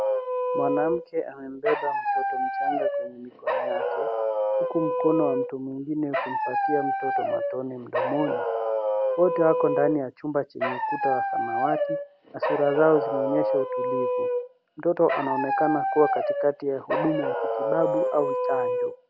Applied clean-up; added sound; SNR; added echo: none; Dog; -1 dB; none.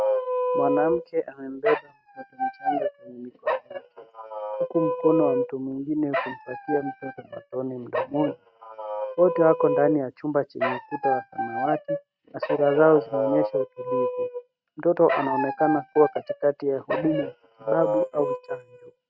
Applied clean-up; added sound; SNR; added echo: neural mask model RNNoise.